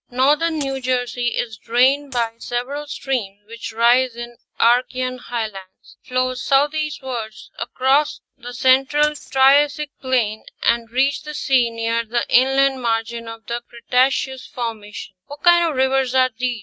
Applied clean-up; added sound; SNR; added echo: neural mask model RNNoise.